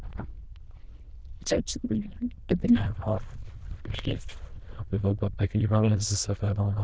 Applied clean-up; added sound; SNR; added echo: neural diffusion model UNIVERSE++.